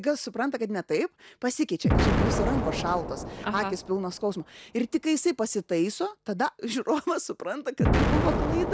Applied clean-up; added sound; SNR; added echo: none; Explosion; 1 dB; none.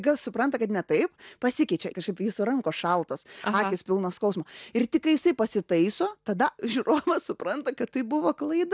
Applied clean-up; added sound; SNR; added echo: none; none; none; none.